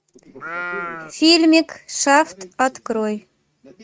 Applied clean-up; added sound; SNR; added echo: neural mask model RNNoise.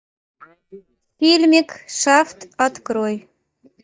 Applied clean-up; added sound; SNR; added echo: neural mask model DeepFilterNet 3.